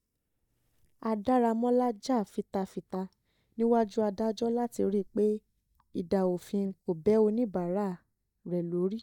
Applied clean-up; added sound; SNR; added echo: neural mask model DeepFilterNet 3.